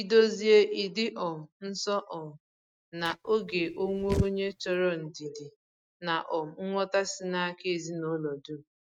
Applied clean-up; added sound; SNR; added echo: neural mask model RNNoise.